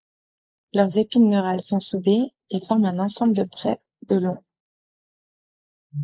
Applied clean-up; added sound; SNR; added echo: neural mask model Resemble Enhance denoiser.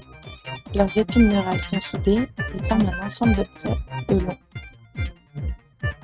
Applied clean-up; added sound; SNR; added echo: neural mask model RNNoise.